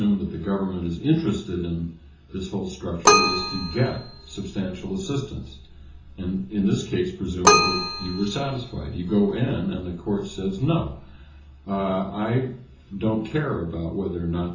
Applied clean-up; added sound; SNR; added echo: none; Keyboard (musical); 0 dB; reverberation time 0.6 s.